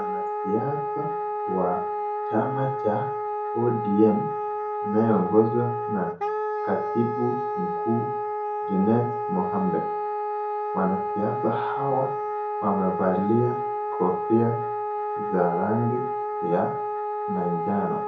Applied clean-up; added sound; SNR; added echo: none; Wind instrument, woodwind instrument; 1 dB; reverberation time 0.6 s.